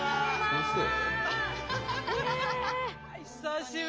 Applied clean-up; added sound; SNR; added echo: none; Bell / Doorbell; 13 dB; none.